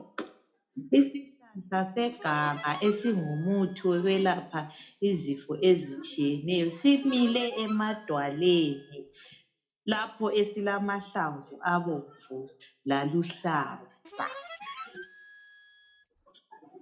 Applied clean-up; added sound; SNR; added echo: none; Harmonica; 15 dB; reverberation time 0.3 s.